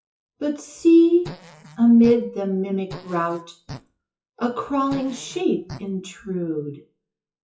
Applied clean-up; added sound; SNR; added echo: classical method WPE with log-MMSE.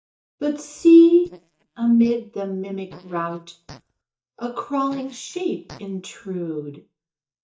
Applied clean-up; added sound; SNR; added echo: neural mask model DeepFilterNet 3.